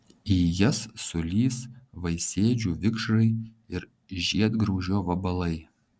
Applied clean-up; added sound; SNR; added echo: none; none; none; none.